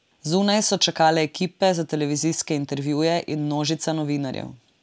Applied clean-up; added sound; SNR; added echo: none; none; none; none.